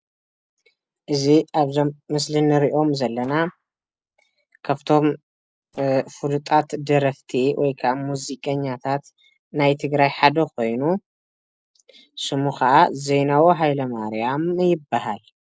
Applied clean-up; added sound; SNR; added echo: neural separator model SepFormer DNS4.